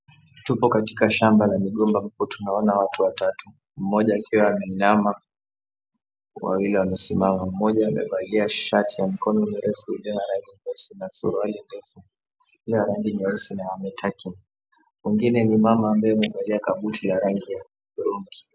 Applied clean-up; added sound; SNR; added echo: none; none; none; none.